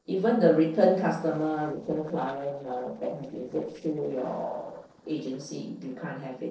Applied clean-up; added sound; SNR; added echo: neural separator model SepFormer DNS4.